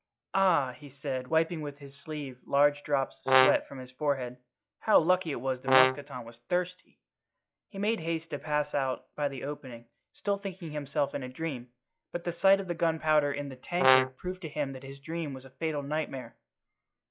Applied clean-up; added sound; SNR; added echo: classical method log-MMSE.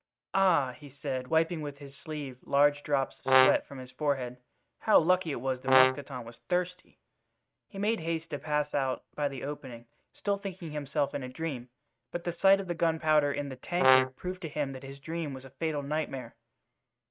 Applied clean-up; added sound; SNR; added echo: neural mask model RNNoise.